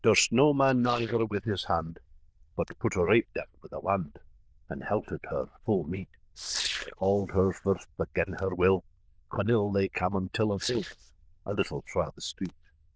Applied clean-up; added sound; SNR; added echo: neural diffusion model UNIVERSE++.